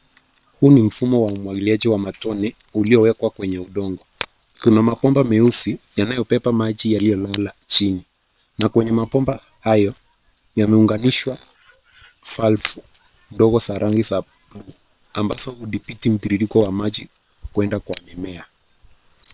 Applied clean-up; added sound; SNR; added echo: neural separator model SepFormer WHAM!.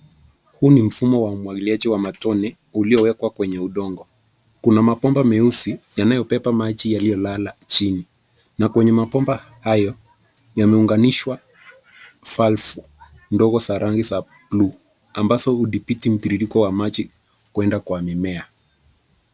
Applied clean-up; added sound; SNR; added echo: none; none; none; none.